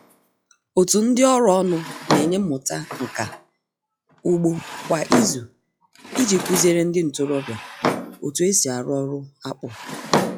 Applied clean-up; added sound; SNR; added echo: classical method log-MMSE.